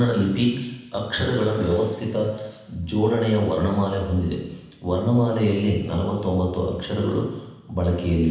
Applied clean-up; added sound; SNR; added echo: none; none; none; reverberation time 1.1 s.